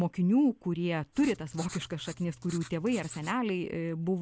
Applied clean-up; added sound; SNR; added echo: none; Writing; 18 dB; none.